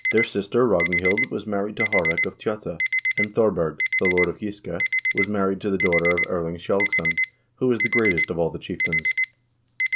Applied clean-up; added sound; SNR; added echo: none; Alarm; 1 dB; none.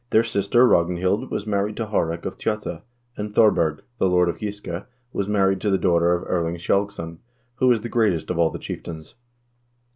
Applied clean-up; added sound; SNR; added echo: none; none; none; none.